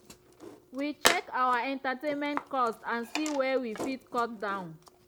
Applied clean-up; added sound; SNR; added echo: none; Tools; 5 dB; none.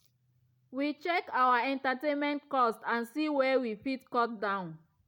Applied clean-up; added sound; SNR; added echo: none; none; none; none.